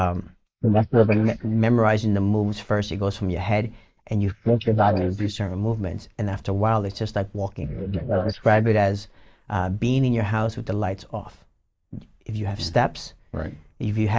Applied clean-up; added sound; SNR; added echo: neural mask model Resemble Enhance denoiser.